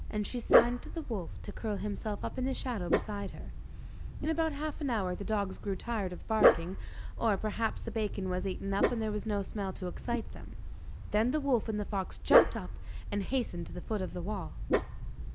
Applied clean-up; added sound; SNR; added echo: none; Dog; -1 dB; none.